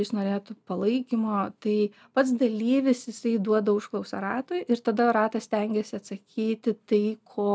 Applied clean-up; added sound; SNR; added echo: none; none; none; none.